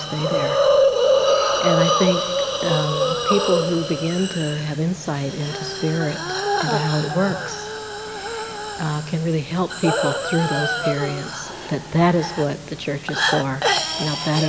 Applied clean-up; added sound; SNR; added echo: none; Hiss; -1 dB; none.